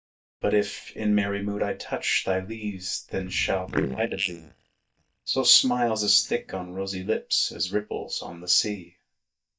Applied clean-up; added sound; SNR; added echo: neural mask model DeepFilterNet 3.